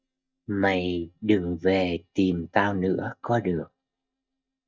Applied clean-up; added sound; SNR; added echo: neural mask model DeepFilterNet 3.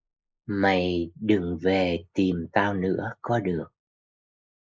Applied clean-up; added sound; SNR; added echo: neural mask model Resemble Enhance denoiser.